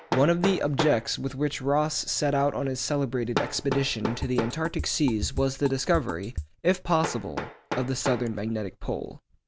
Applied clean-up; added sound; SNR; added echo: none; Hammer + Drum kit; 8 dB; none.